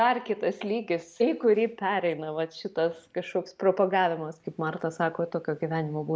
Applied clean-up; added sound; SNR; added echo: none; none; none; none.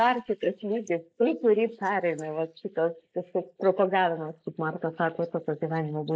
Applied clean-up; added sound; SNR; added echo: neural mask model Resemble Enhance denoiser.